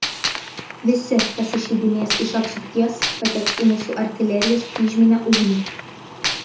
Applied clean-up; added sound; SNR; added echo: none; Gunshot, gunfire; 7 dB; reverberation time 0.5 s.